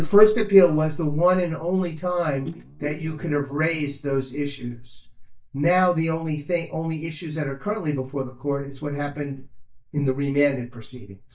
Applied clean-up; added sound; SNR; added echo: neural mask model DeepFilterNet 3.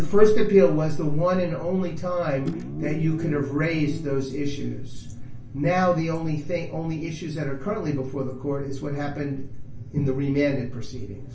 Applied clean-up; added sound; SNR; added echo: none; Guitar; 13 dB; reverberation time 0.3 s.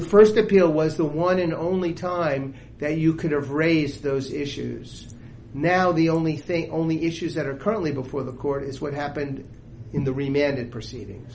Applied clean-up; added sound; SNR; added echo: none; none; none; none.